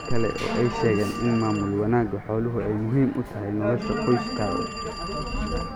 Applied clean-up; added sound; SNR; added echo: none; Telephone; 10 dB; none.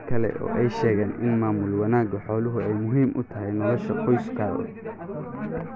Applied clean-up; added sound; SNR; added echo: none; none; none; none.